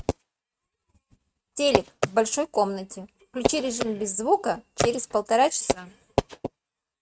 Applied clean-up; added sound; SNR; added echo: neural mask model RNNoise.